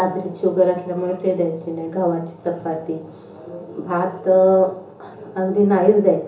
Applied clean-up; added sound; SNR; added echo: none; none; none; reverberation time 0.8 s.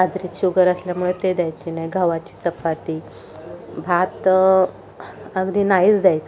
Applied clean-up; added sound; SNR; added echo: none; none; none; none.